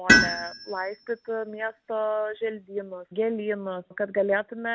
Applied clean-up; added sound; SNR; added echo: none; Tools; -2 dB; none.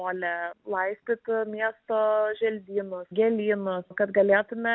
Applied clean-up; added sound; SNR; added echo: none; none; none; none.